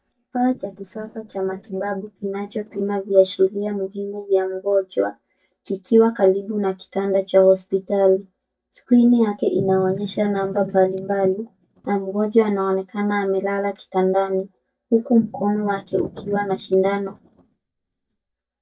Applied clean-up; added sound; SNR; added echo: neural mask model DeepFilterNet 3.